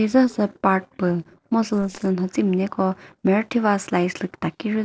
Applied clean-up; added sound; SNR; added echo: neural separator model SepFormer DNS4.